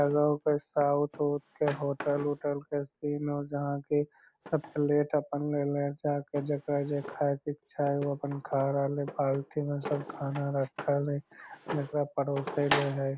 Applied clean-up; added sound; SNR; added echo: none; Drawer open or close; 13 dB; none.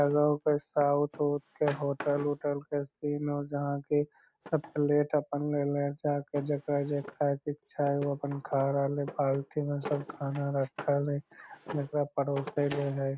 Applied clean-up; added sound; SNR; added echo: neural mask model RNNoise.